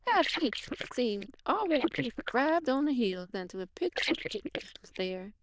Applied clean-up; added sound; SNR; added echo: neural diffusion model UNIVERSE++.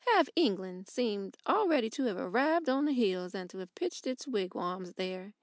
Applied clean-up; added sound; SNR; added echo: none; none; none; none.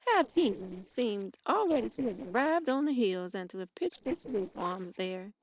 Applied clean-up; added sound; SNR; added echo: neural separator model SepFormer DNS4.